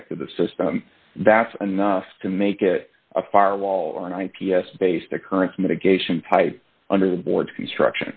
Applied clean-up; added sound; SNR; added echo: none; none; none; none.